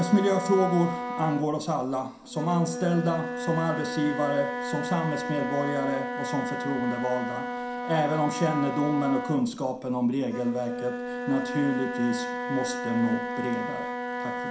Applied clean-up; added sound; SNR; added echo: none; Wind instrument, woodwind instrument; 5 dB; reverberation time 0.5 s.